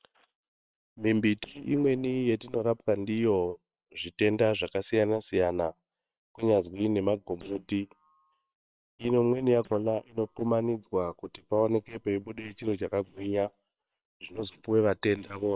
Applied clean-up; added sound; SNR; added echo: neural separator model SepFormer WHAM!.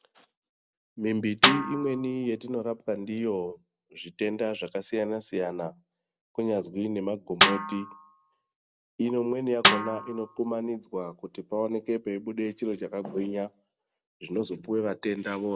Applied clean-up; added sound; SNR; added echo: none; Snare drum; -3 dB; none.